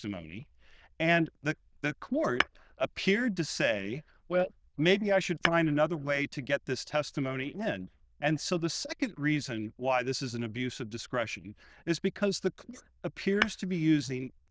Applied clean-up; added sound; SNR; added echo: neural diffusion model UNIVERSE++.